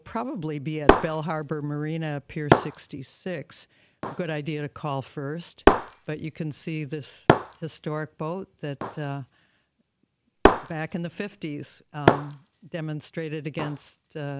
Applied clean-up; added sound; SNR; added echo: none; Shatter; -5 dB; none.